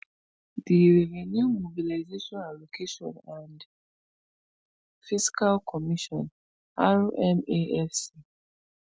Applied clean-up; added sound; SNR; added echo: none; none; none; none.